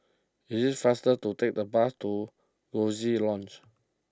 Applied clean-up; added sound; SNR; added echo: none; none; none; none.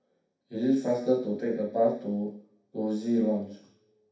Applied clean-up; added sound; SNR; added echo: none; none; none; reverberation time 0.6 s.